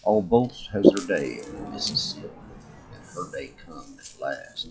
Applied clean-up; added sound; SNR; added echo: classical method log-MMSE.